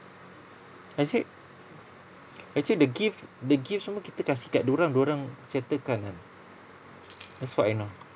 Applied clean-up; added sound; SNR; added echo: none; Chime; 3 dB; none.